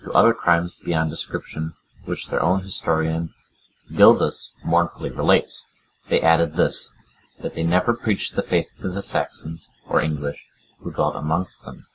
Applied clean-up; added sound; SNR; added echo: none; none; none; none.